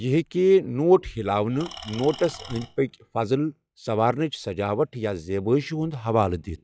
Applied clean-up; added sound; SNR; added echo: classical method log-MMSE.